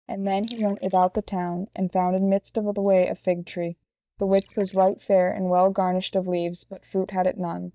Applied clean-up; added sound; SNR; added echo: neural mask model DeepFilterNet 3.